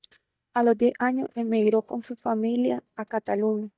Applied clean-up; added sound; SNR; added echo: neural mask model DeepFilterNet 3.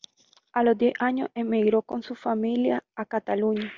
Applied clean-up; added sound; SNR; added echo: none; none; none; none.